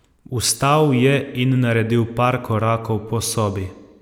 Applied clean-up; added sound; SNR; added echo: none; none; none; none.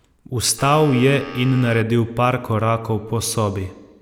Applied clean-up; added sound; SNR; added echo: none; Telephone; 15 dB; none.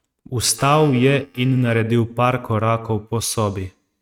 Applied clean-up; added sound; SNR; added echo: neural mask model RNNoise.